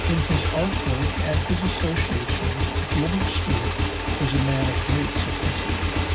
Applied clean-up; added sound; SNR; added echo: none; Motorcycle / Engine; -4 dB; reverberation time 0.4 s.